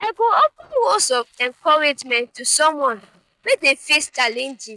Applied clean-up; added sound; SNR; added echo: neural mask model DeepFilterNet 3.